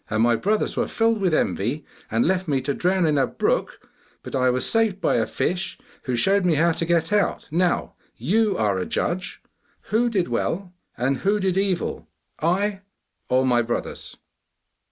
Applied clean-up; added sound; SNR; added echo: none; none; none; none.